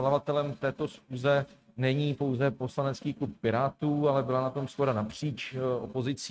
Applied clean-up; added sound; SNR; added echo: neural mask model RNNoise.